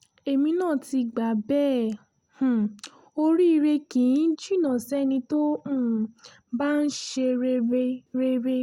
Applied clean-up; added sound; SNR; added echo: none; none; none; none.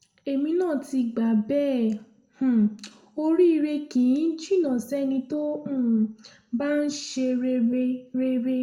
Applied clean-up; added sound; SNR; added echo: none; none; none; reverberation time 0.5 s.